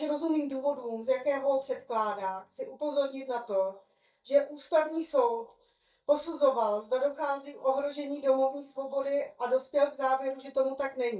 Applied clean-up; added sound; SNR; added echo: neural mask model DeepFilterNet 3.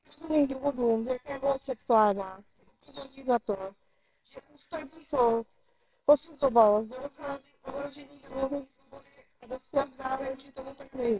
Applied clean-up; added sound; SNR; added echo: neural separator model SepFormer WHAMR!.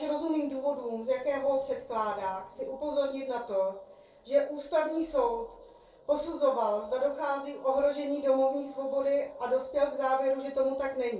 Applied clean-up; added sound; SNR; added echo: neural separator model SepFormer DNS4.